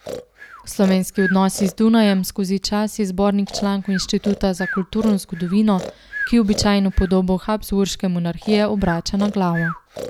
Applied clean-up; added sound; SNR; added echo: none; Breathing; 14 dB; none.